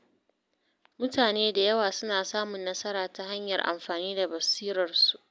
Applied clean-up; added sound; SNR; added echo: none; none; none; none.